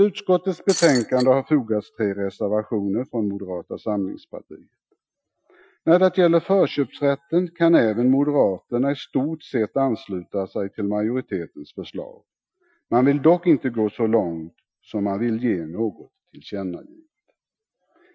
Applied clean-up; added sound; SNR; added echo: classical method Wiener filter.